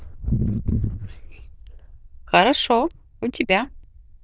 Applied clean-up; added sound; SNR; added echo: neural diffusion model UNIVERSE++.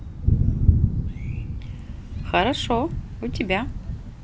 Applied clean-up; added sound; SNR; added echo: none; Thunder; -4 dB; none.